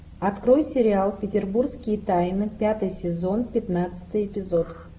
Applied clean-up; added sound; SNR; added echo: none; none; none; none.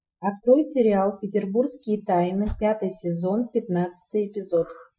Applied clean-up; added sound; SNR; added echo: classical method Wiener filter.